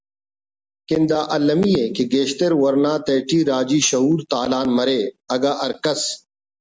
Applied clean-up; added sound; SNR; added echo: none; Tambourine; 12 dB; none.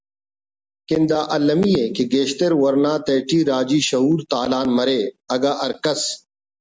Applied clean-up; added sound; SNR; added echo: none; none; none; none.